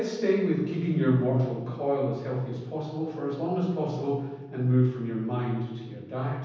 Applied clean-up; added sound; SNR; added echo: none; none; none; reverberation time 1.1 s.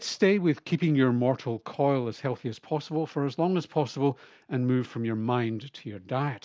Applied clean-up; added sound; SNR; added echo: none; none; none; none.